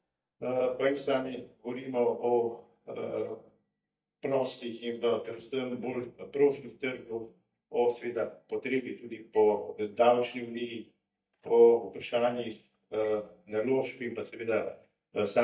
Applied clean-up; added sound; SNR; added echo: neural mask model DeepFilterNet 3.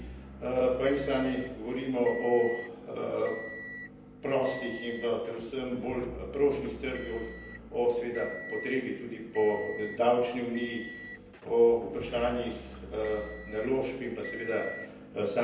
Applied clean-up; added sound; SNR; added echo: none; Motor vehicle (road) / Engine; 13 dB; reverberation time 0.9 s.